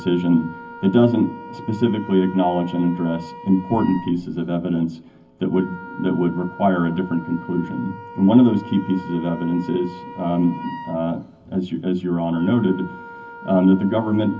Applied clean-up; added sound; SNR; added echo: none; Wind instrument, woodwind instrument; 17 dB; reverberation time 0.3 s.